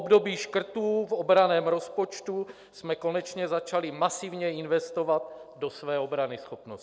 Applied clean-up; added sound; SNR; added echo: none; none; none; none.